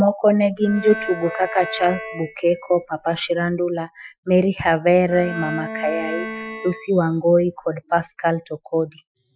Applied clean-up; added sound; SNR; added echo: classical method Wiener filter.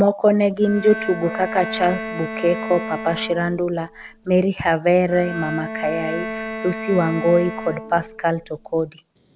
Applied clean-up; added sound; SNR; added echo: none; Bowed string instrument; 10 dB; none.